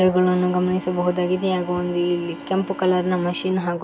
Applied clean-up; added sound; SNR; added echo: none; Organ; 16 dB; none.